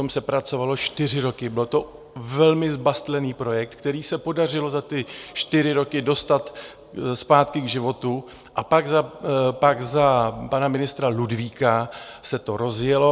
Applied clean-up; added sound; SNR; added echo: none; none; none; none.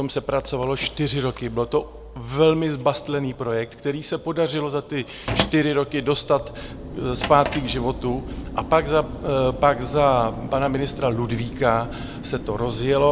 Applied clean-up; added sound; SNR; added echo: none; Mechanical fan + Drawer open or close; 11 dB; none.